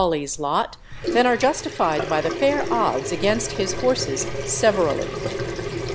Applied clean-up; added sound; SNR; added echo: none; Sink (filling or washing) / Water tap, faucet; 6 dB; none.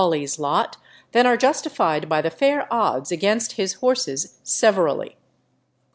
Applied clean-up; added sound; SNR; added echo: none; none; none; none.